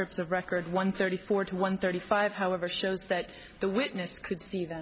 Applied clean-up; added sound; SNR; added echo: none; none; none; none.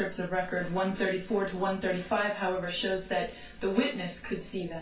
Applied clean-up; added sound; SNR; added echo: none; none; none; reverberation time 0.2 s.